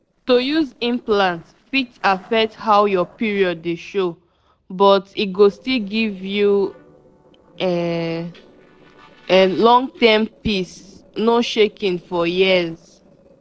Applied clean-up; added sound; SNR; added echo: neural separator model SepFormer DNS4.